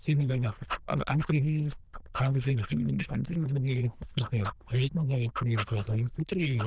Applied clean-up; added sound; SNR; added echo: neural diffusion model UNIVERSE++.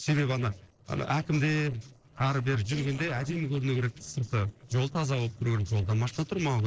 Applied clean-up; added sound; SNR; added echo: neural separator model SepFormer DNS4.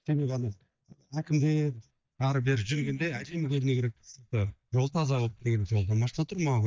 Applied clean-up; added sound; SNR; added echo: neural mask model DeepFilterNet 3.